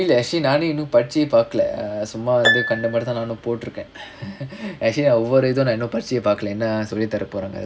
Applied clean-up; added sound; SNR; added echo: none; Harp; 7 dB; none.